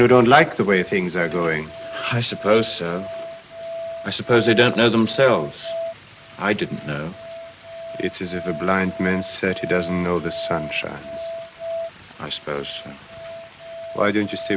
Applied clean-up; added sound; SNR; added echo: none; Musical instrument; 12 dB; none.